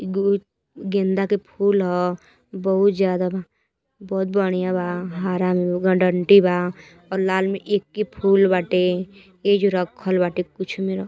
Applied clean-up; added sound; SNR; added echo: none; none; none; none.